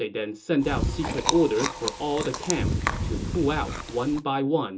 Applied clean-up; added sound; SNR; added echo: none; Chewing, mastication; 3 dB; reverberation time 0.2 s.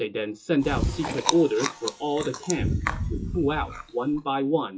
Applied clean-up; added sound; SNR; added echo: classical method WPE with log-MMSE.